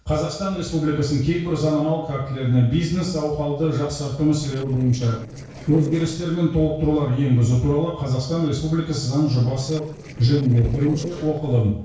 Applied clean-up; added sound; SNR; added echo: neural separator model SepFormer DNS4.